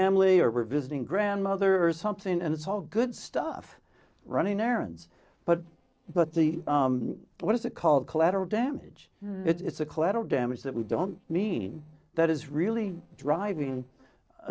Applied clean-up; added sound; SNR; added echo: neural separator model SepFormer DNS4.